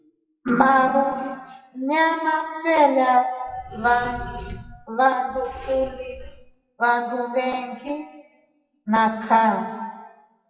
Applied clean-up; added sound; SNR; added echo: classical method WPE with log-MMSE.